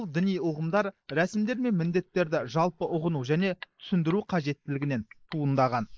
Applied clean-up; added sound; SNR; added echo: neural mask model Resemble Enhance denoiser.